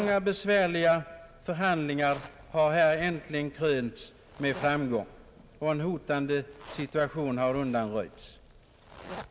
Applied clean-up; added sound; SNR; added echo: none; Zipper (clothing); 19 dB; none.